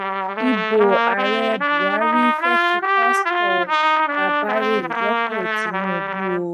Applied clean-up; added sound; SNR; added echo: neural mask model RNNoise.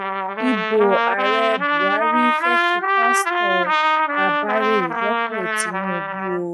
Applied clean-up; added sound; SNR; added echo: classical method log-MMSE.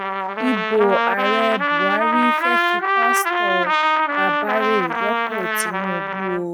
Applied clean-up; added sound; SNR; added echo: none; Trumpet; -4 dB; none.